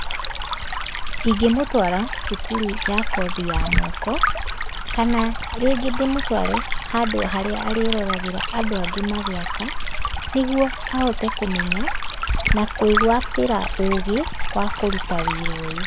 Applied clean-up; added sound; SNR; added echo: none; Stream; -1 dB; none.